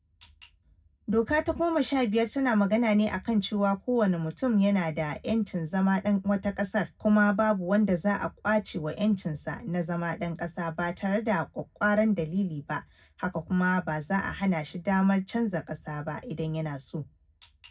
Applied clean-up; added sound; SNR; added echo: none; none; none; reverberation time 0.4 s.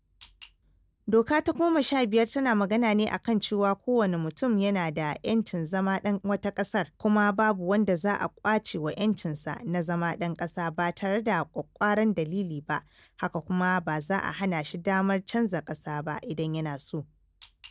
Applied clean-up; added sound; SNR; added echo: none; none; none; none.